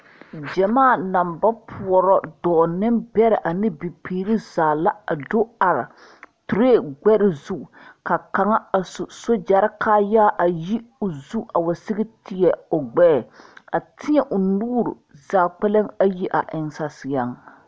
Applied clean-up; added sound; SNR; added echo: none; none; none; none.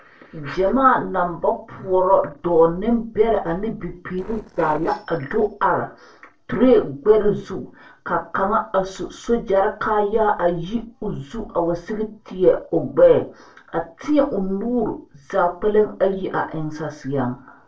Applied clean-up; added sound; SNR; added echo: neural separator model SepFormer DNS4.